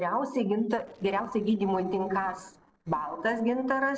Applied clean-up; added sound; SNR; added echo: neural separator model SepFormer DNS4.